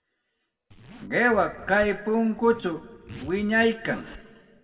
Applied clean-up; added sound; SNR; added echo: none; Zipper (clothing); 20 dB; reverberation time 1.3 s.